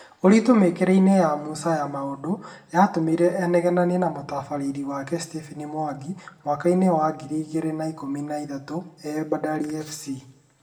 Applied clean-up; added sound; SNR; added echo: none; none; none; reverberation time 0.7 s.